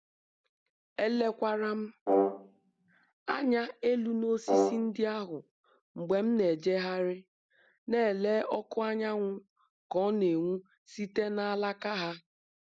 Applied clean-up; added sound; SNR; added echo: none; Brass instrument; -1 dB; none.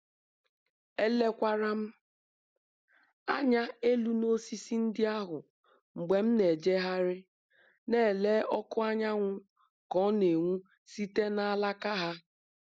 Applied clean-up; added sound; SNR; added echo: none; none; none; none.